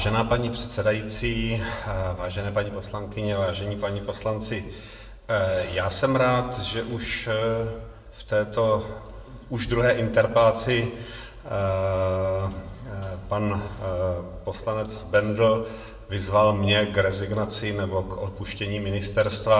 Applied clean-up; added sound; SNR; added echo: none; none; none; reverberation time 0.8 s.